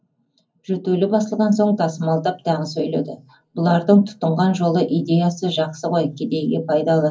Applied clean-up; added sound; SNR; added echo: none; none; none; reverberation time 0.4 s.